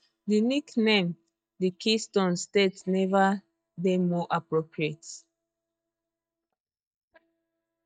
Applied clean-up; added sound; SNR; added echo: neural mask model DeepFilterNet 3.